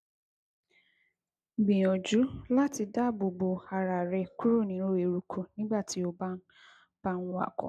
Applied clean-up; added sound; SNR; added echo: none; none; none; none.